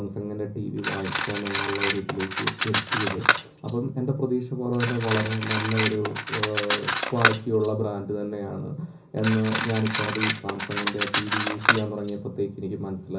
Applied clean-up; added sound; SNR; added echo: none; Cutlery, silverware; 1 dB; reverberation time 0.5 s.